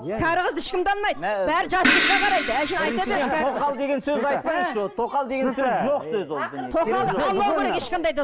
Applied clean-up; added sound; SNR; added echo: none; Crash cymbal; 2 dB; none.